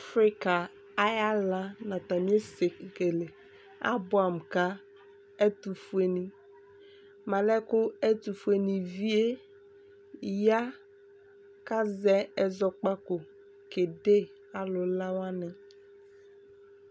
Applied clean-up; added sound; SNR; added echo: none; none; none; none.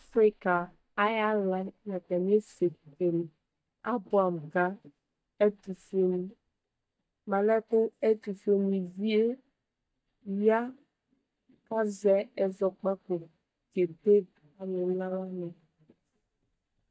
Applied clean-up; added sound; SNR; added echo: neural mask model DeepFilterNet 3.